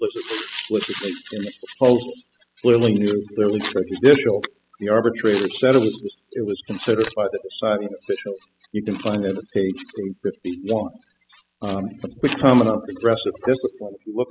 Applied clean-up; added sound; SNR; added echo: classical method spectral subtraction.